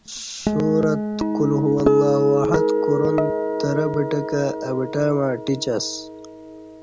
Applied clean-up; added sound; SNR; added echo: none; Guitar; 0 dB; none.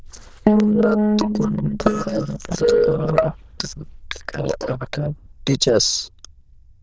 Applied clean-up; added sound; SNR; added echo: neural diffusion model UNIVERSE++.